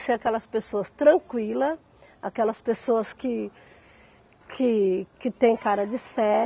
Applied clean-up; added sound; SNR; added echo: none; none; none; none.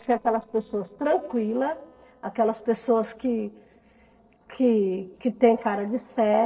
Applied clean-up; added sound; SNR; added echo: neural separator model SepFormer DNS4.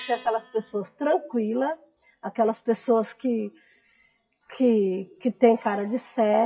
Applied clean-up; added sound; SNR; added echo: classical method WPE with log-MMSE.